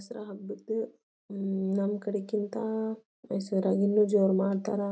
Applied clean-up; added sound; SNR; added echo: none; none; none; none.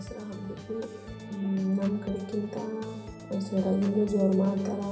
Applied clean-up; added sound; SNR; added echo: none; Organ; 13 dB; reverberation time 2.3 s.